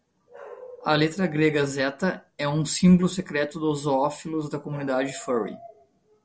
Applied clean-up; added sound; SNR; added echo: none; none; none; none.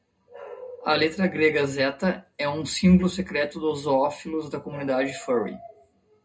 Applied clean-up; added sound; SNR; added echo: none; none; none; reverberation time 0.2 s.